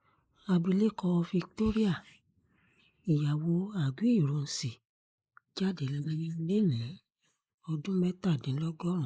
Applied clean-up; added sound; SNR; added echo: neural mask model Resemble Enhance denoiser.